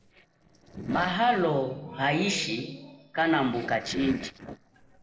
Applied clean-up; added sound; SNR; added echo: neural separator model SepFormer DNS4.